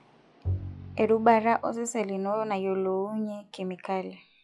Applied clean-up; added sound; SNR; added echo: classical method log-MMSE.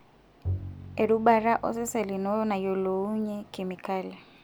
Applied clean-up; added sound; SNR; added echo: none; Bowed string instrument; 12 dB; none.